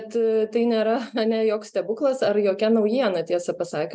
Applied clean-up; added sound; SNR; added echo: none; none; none; none.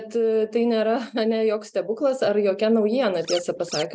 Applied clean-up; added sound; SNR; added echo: none; Scratching (performance technique); 13 dB; none.